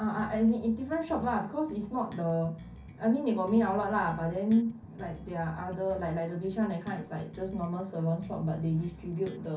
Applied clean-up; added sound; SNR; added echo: none; Bass guitar; 18 dB; reverberation time 0.3 s.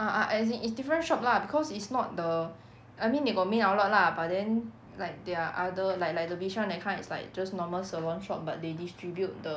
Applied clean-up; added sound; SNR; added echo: none; none; none; none.